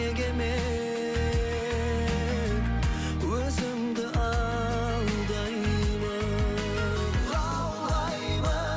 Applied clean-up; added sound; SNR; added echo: none; none; none; none.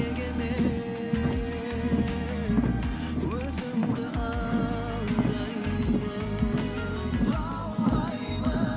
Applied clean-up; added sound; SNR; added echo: none; Car; -2 dB; none.